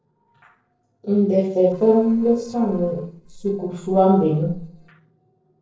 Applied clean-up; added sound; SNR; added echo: neural separator model SepFormer DNS4.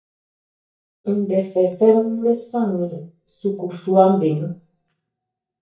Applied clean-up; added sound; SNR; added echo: neural mask model DeepFilterNet 3.